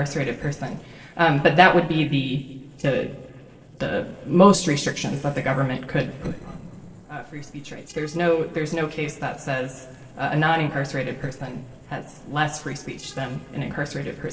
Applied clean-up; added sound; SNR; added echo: neural separator model SepFormer DNS4.